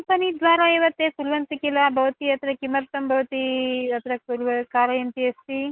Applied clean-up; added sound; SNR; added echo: none; none; none; none.